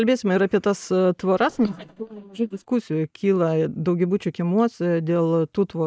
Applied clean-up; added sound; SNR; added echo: neural mask model DeepFilterNet 3.